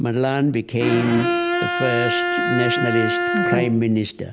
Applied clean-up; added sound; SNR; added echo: none; Bowed string instrument; 1 dB; none.